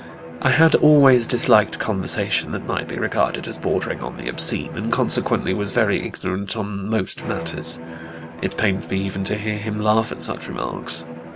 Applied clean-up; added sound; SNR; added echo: none; Bowed string instrument; 13 dB; none.